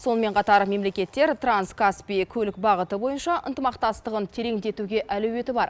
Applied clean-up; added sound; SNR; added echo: none; none; none; none.